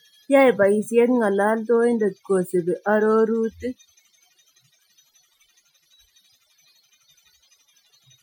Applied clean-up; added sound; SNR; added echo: classical method Wiener filter.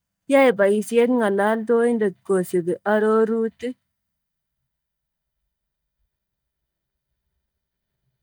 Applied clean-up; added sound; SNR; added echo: neural mask model DeepFilterNet 3.